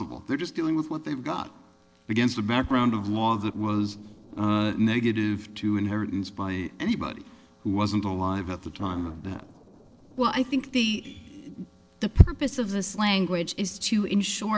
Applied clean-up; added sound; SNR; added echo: neural separator model SepFormer DNS4.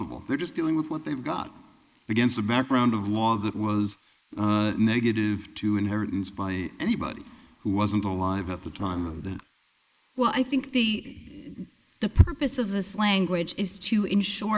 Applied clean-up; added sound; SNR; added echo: neural mask model Resemble Enhance denoiser.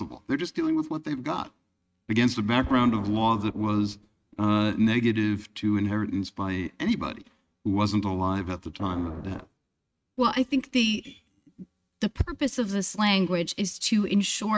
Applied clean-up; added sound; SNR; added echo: neural mask model RNNoise.